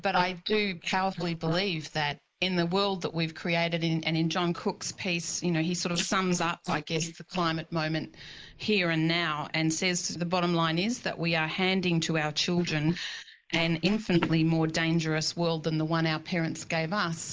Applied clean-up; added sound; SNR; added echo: neural mask model Resemble Enhance denoiser.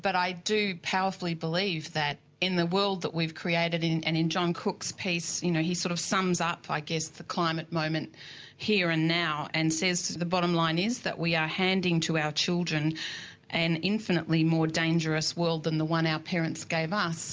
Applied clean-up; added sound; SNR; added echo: none; none; none; none.